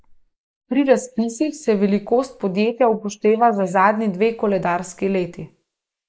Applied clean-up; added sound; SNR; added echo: neural mask model Resemble Enhance denoiser.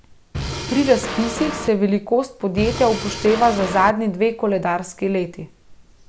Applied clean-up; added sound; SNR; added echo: none; Drum kit; 7 dB; none.